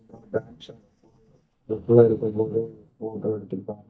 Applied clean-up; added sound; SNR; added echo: neural mask model DeepFilterNet 3.